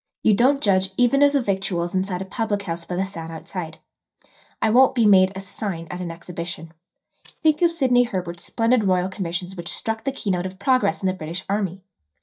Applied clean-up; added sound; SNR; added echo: neural mask model DeepFilterNet 3.